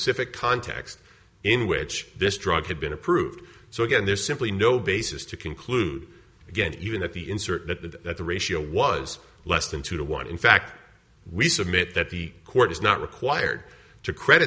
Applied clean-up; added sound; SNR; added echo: none; none; none; none.